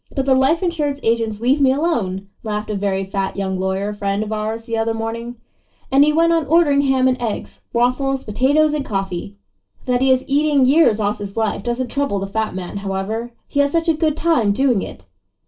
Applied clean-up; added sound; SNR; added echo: none; none; none; reverberation time 0.2 s.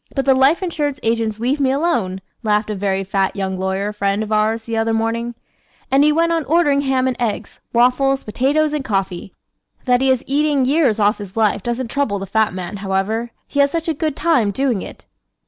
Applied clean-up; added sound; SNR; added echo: none; none; none; none.